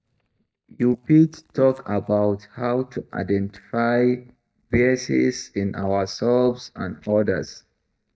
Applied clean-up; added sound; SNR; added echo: neural mask model DeepFilterNet 3.